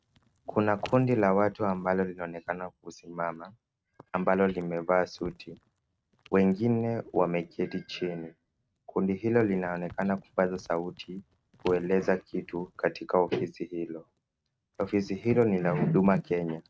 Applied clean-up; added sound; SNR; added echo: neural mask model RNNoise.